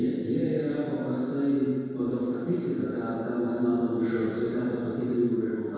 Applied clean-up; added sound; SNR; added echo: none; none; none; reverberation time 2.0 s.